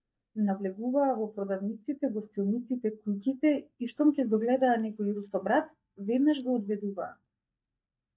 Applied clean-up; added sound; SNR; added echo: neural mask model DeepFilterNet 3.